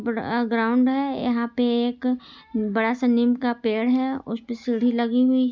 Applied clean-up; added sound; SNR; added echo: none; none; none; none.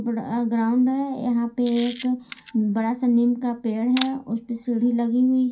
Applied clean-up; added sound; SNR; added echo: none; Camera; 12 dB; reverberation time 0.3 s.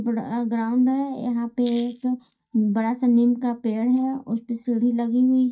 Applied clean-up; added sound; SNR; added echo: neural mask model DeepFilterNet 3.